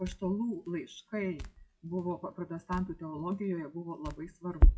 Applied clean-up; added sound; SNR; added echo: classical method WPE with log-MMSE.